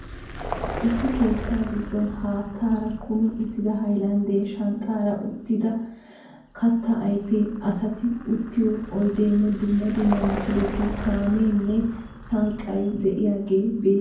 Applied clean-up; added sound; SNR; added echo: none; Vehicle; 12 dB; reverberation time 0.9 s.